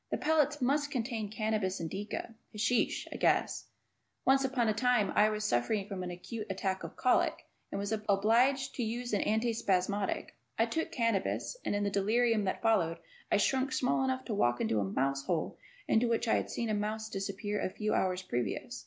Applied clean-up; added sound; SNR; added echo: none; none; none; none.